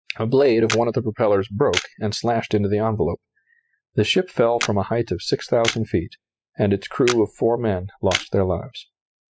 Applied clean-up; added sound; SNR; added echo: classical method spectral subtraction.